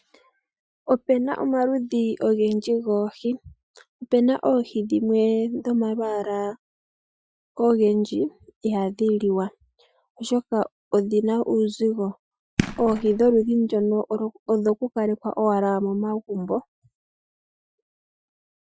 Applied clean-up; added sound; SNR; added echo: classical method Wiener filter.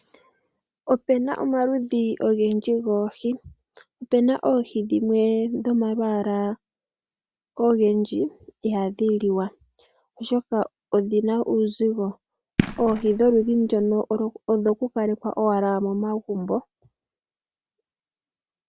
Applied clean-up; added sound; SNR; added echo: none; Fireworks; 5 dB; none.